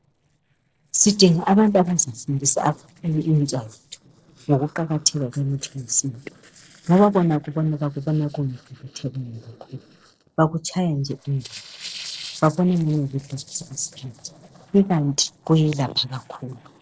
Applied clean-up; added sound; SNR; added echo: neural separator model SepFormer DNS4.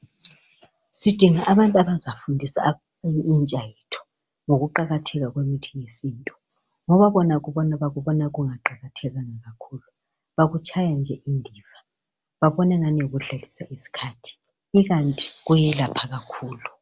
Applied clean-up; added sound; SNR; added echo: none; none; none; none.